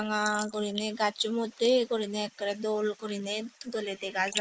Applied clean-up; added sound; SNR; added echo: neural mask model Resemble Enhance denoiser.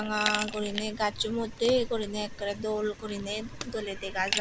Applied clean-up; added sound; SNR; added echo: none; Fire + Glass; 7 dB; none.